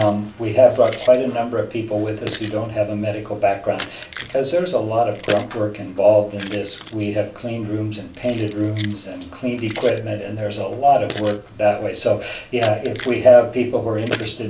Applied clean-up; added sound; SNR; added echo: none; Keys jangling; 15 dB; reverberation time 0.3 s.